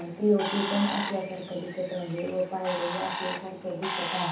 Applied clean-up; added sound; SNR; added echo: none; Bird; 6 dB; reverberation time 0.7 s.